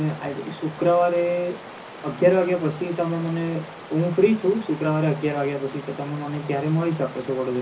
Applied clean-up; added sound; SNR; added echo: none; Stream; 16 dB; reverberation time 0.4 s.